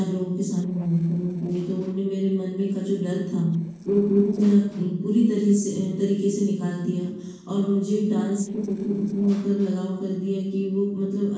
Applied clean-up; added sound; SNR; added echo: neural separator model SepFormer DNS4.